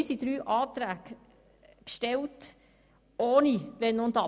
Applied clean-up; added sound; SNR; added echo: none; none; none; none.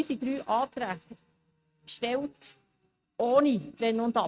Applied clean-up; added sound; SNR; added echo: neural mask model RNNoise.